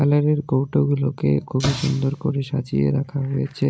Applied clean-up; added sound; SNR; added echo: none; Explosion; 14 dB; none.